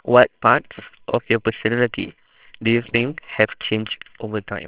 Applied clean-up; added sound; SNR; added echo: neural separator model SepFormer WHAMR!.